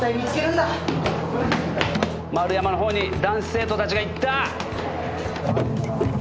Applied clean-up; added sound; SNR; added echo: none; none; none; none.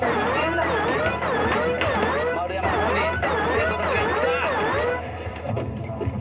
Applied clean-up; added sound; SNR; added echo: none; Alarm; -4 dB; reverberation time 0.2 s.